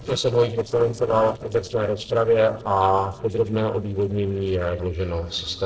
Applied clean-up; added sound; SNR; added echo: neural separator model SepFormer DNS4.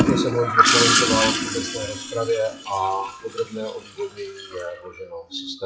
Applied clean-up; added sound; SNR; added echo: classical method WPE with log-MMSE.